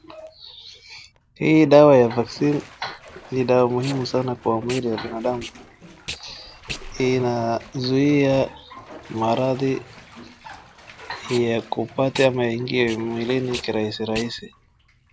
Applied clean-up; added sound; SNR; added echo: none; Packing tape, duct tape + Bathtub (filling or washing); 18 dB; none.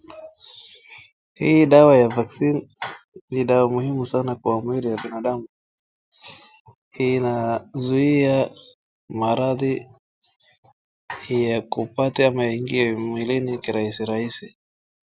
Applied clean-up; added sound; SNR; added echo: none; none; none; none.